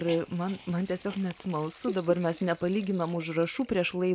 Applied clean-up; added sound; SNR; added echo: none; Hiss; 19 dB; none.